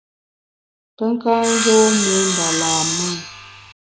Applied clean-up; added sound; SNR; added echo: none; Sawing; 1 dB; none.